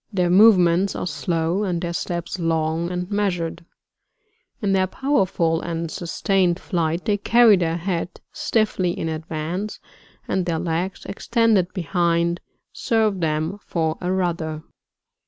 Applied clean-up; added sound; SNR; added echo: none; none; none; none.